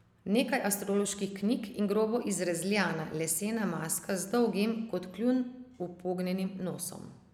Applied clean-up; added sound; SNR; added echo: none; none; none; none.